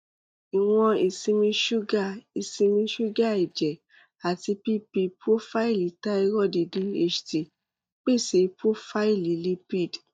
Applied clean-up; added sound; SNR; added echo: neural mask model DeepFilterNet 3.